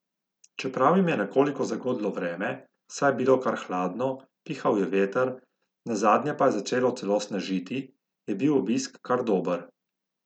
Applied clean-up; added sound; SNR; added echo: none; none; none; none.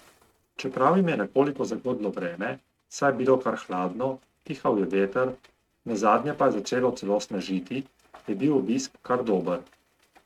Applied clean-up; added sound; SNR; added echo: neural mask model RNNoise.